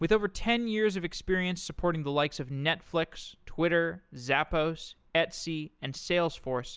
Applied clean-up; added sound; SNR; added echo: none; none; none; none.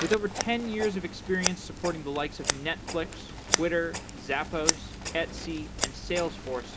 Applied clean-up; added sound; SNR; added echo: none; Scissors; 3 dB; reverberation time 0.3 s.